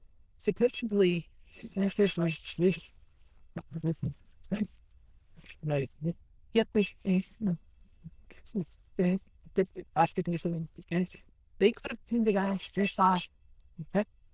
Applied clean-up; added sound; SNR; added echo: neural diffusion model UNIVERSE++.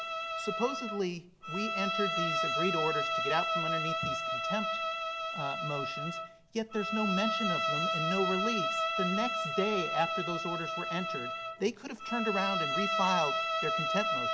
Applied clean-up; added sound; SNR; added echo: none; Bowed string instrument; -2 dB; none.